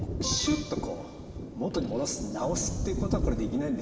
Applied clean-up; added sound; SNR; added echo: none; Thunder; 2 dB; reverberation time 2.7 s.